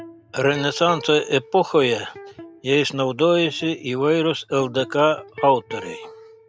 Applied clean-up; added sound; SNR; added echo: none; Electric guitar; 18 dB; none.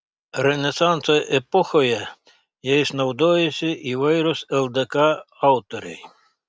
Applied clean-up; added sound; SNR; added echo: none; none; none; none.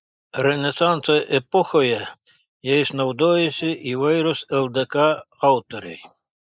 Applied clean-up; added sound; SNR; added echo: neural mask model Resemble Enhance denoiser.